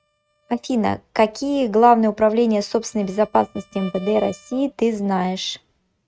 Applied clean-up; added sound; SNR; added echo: neural mask model RNNoise.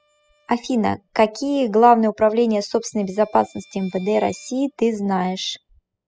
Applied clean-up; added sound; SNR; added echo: classical method spectral subtraction.